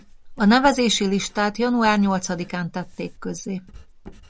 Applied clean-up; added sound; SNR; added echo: none; Writing; 19 dB; none.